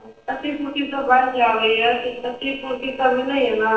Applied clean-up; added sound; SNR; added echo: neural separator model SepFormer DNS4.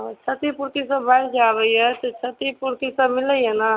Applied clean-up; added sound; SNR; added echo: none; none; none; none.